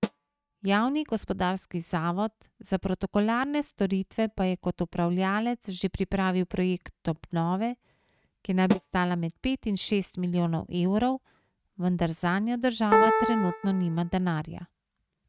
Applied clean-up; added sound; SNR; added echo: neural mask model RNNoise.